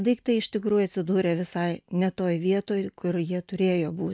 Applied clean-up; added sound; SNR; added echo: none; none; none; none.